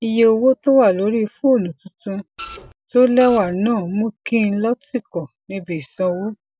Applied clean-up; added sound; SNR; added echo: none; Printer; 14 dB; none.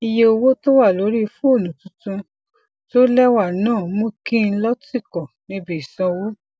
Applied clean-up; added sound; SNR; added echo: none; none; none; none.